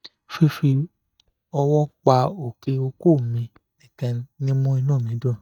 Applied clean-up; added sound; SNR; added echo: neural mask model DeepFilterNet 3.